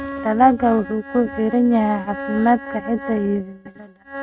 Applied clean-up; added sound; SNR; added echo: neural mask model RNNoise.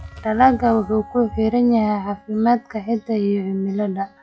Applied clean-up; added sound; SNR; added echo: classical method log-MMSE.